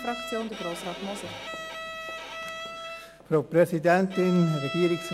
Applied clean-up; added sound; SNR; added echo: none; Bowed string instrument; 11 dB; none.